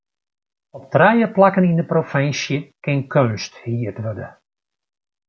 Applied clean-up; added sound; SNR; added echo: none; none; none; none.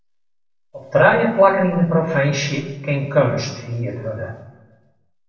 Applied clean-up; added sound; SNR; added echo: none; none; none; reverberation time 0.9 s.